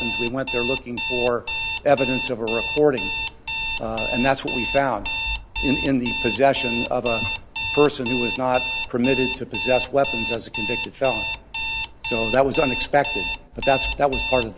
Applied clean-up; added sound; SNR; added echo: none; Alarm; 4 dB; none.